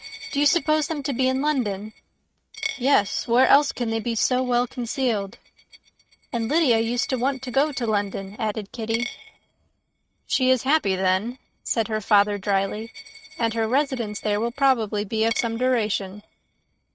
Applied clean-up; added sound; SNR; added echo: neural mask model RNNoise.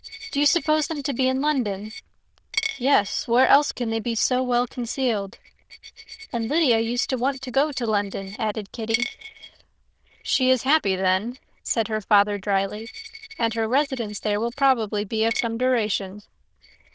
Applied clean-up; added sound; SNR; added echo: neural diffusion model UNIVERSE++.